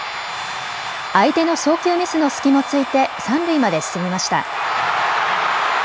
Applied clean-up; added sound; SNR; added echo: none; Trumpet; 20 dB; none.